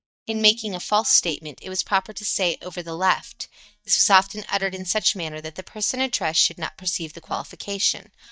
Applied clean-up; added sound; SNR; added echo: neural mask model DeepFilterNet 3.